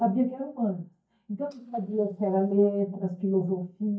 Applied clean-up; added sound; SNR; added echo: neural mask model DeepFilterNet 3.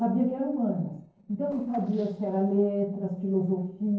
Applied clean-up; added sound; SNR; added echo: neural separator model SepFormer DNS4.